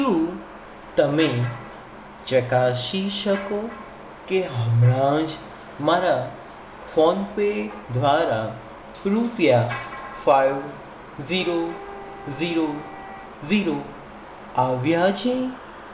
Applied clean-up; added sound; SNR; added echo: none; Wind instrument, woodwind instrument; 18 dB; none.